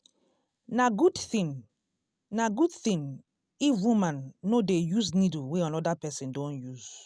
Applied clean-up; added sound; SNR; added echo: none; none; none; none.